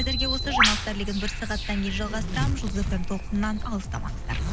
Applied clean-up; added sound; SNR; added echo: none; Bird + Zipper (clothing); -3 dB; none.